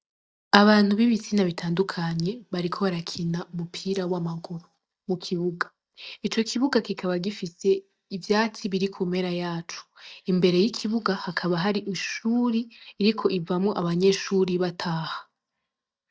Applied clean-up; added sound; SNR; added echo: neural mask model DeepFilterNet 3.